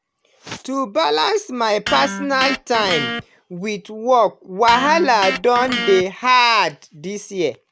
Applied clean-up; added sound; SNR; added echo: none; Electric guitar; 9 dB; none.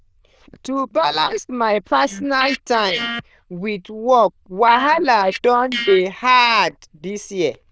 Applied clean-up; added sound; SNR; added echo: neural diffusion model UNIVERSE++.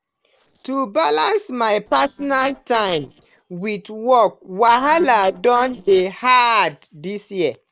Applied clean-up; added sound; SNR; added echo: neural separator model SepFormer DNS4.